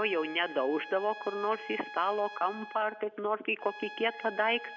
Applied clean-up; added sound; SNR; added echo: none; Trumpet; 14 dB; none.